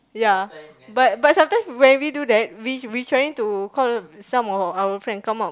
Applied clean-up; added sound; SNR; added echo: none; none; none; none.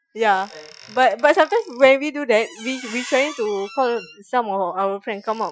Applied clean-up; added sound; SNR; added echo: classical method Wiener filter.